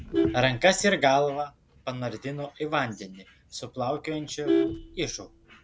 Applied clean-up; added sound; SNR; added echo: none; Vehicle horn, car horn, honking; 5 dB; none.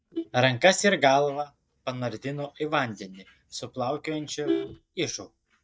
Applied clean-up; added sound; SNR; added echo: neural mask model DeepFilterNet 3.